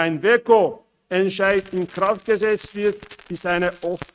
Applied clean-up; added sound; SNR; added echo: neural mask model RNNoise.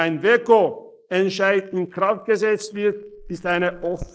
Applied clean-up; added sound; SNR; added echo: neural mask model Resemble Enhance denoiser.